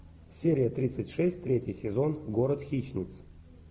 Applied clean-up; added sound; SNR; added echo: none; none; none; none.